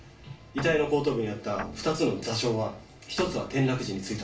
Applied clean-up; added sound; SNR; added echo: none; Guitar; 14 dB; reverberation time 0.3 s.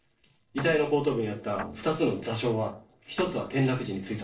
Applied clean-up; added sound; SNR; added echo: neural separator model SepFormer DNS4.